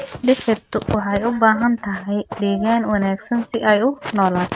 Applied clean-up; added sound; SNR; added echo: neural mask model RNNoise.